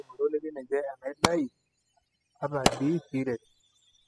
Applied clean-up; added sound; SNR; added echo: classical method spectral subtraction.